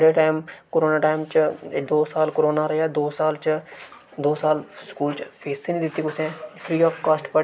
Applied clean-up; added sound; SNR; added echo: none; none; none; none.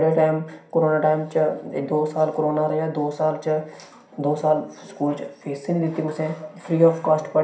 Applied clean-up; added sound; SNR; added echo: none; none; none; reverberation time 0.5 s.